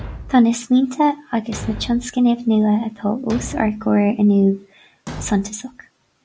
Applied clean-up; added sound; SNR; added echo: none; Thump, thud; 17 dB; none.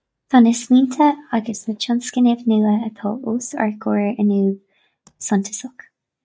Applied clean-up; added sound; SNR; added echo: neural mask model DeepFilterNet 3.